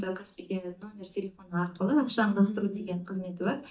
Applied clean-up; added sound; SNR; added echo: neural mask model DeepFilterNet 3.